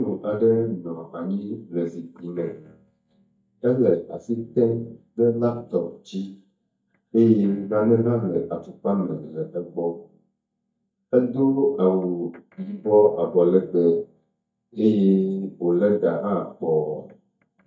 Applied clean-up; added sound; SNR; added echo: neural mask model DeepFilterNet 3.